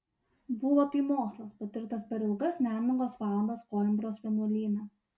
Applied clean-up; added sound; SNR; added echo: none; none; none; none.